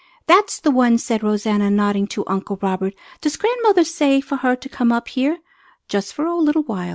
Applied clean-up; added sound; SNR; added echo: none; none; none; none.